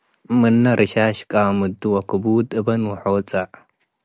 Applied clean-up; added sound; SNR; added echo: none; none; none; none.